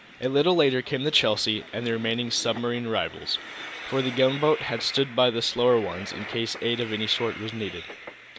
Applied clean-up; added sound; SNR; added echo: none; Train; 14 dB; none.